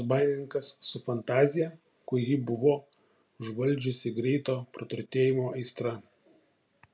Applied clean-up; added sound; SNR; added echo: none; none; none; none.